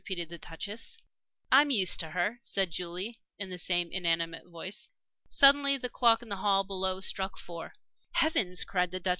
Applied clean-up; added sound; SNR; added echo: none; none; none; none.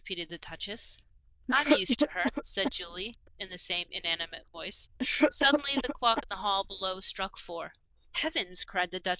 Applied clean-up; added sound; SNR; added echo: neural diffusion model UNIVERSE++.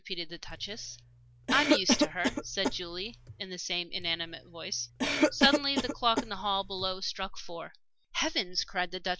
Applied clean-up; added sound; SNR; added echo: none; Cough; -1 dB; none.